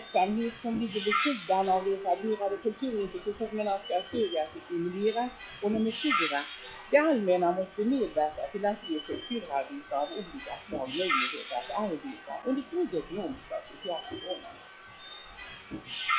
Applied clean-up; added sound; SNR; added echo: classical method log-MMSE.